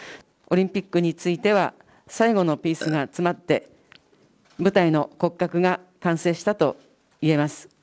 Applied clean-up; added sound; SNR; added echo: none; Burping, eructation; 11 dB; none.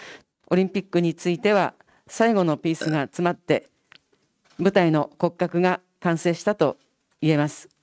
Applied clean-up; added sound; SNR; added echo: neural mask model RNNoise.